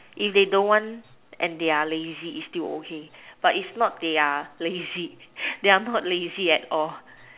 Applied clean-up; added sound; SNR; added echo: none; none; none; none.